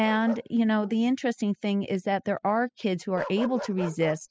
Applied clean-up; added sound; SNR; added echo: classical method spectral subtraction.